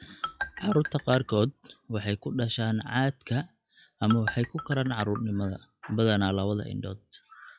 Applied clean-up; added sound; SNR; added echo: classical method log-MMSE.